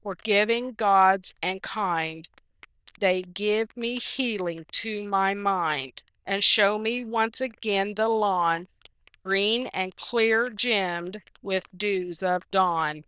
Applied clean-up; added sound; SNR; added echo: neural diffusion model UNIVERSE++.